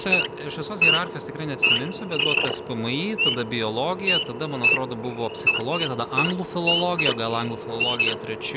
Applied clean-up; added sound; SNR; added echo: none; Idling / Wild animals; -2 dB; none.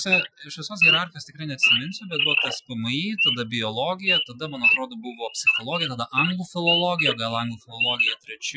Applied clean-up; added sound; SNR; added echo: classical method Wiener filter.